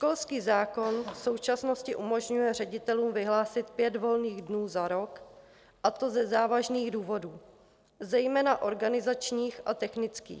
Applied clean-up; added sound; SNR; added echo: none; none; none; none.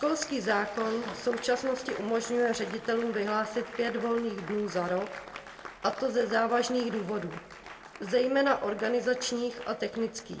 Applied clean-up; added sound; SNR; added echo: none; Applause; 14 dB; reverberation time 0.7 s.